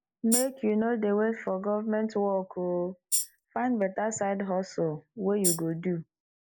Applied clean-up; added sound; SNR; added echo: neural mask model Resemble Enhance denoiser.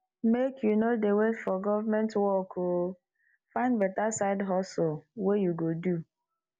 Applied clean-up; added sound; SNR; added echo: none; none; none; none.